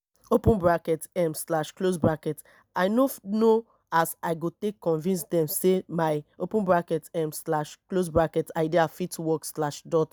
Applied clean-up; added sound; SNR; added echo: none; none; none; none.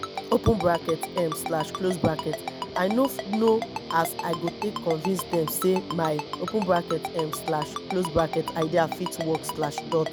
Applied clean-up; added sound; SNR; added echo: none; Guitar + Ringtone; 7 dB; none.